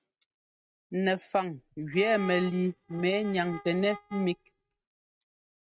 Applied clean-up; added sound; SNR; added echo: neural mask model RNNoise.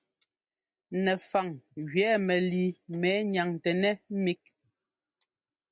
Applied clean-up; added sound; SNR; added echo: none; none; none; none.